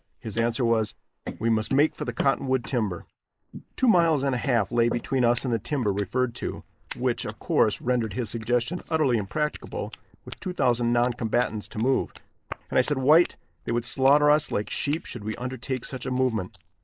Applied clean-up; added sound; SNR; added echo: neural mask model Resemble Enhance denoiser.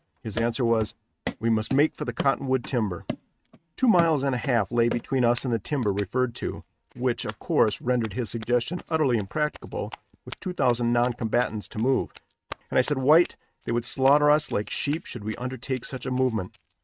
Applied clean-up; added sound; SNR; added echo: neural mask model RNNoise.